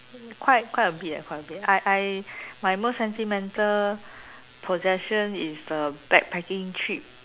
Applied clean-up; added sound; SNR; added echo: none; none; none; none.